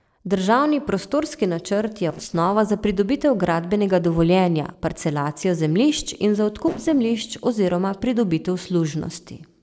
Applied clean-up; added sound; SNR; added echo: neural separator model SepFormer DNS4.